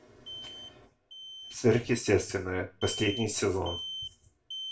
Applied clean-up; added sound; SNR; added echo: none; Alarm; 12 dB; reverberation time 0.3 s.